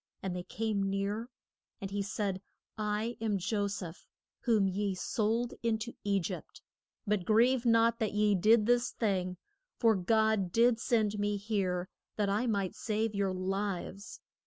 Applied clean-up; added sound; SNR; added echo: none; none; none; none.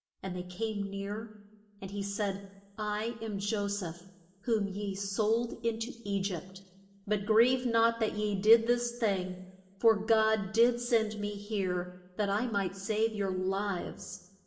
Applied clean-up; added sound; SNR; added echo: none; none; none; reverberation time 0.8 s.